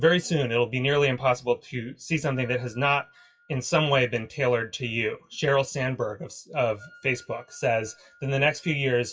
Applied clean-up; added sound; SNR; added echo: classical method WPE with log-MMSE.